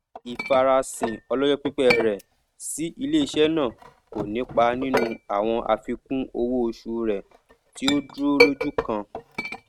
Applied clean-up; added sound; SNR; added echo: neural mask model RNNoise.